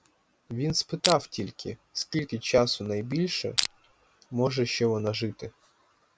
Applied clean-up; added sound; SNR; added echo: none; Crushing; 0 dB; none.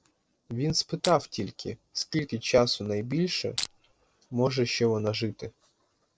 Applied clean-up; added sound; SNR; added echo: neural separator model SepFormer DNS4.